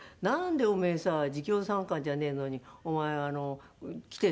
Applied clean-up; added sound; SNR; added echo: none; none; none; none.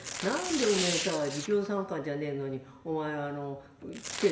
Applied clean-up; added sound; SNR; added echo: none; Tearing; 7 dB; reverberation time 1.0 s.